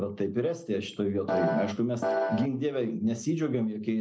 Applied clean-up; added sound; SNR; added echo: none; Piano; -1 dB; none.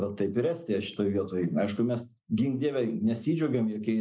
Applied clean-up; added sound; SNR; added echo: neural mask model Resemble Enhance denoiser.